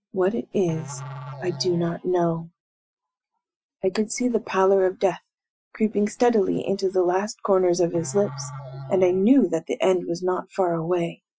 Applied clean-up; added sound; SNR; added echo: classical method Wiener filter.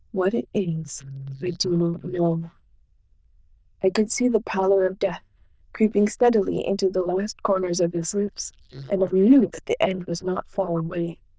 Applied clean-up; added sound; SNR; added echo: neural diffusion model UNIVERSE++.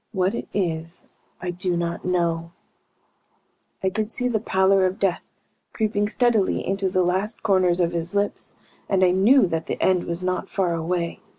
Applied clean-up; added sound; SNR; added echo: none; none; none; none.